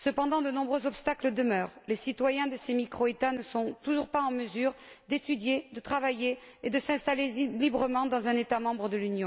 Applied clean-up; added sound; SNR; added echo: none; none; none; none.